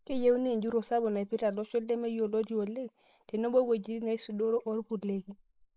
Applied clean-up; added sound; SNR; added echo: neural mask model Resemble Enhance denoiser.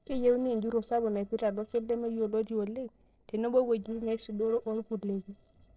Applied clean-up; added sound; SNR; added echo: neural separator model SepFormer DNS4.